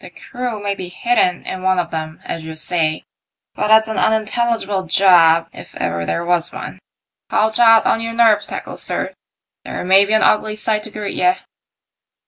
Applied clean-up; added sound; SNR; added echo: none; none; none; none.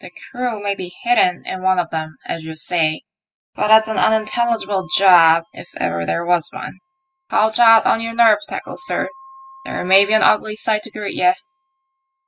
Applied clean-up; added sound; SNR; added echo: classical method spectral subtraction.